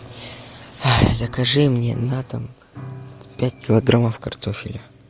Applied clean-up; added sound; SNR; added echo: none; Piano; 19 dB; none.